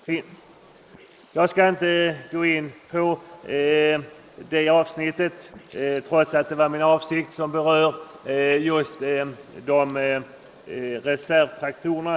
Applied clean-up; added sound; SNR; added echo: neural mask model Resemble Enhance denoiser.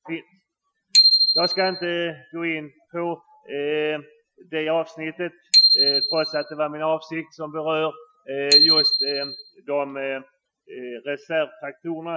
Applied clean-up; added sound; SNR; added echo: classical method Wiener filter.